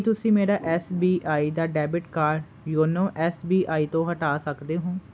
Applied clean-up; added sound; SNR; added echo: none; none; none; none.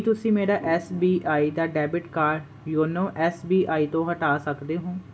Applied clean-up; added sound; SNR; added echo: none; none; none; reverberation time 0.3 s.